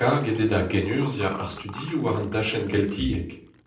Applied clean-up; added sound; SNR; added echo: none; Liquid; 20 dB; reverberation time 0.6 s.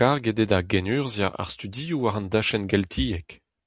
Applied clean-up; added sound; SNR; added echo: none; none; none; none.